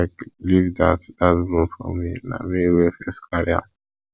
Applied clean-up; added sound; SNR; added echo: none; none; none; none.